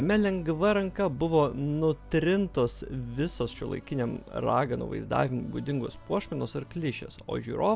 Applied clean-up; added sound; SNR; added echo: none; none; none; none.